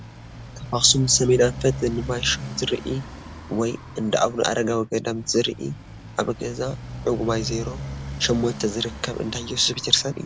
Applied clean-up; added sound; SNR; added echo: none; Motorcycle; 11 dB; none.